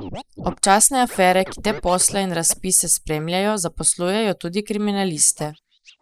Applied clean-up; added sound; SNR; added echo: neural mask model Resemble Enhance denoiser.